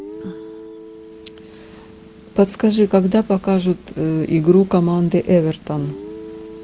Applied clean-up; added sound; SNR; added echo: none; Guitar; 20 dB; none.